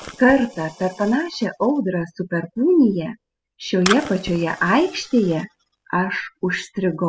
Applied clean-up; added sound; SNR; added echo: classical method spectral subtraction.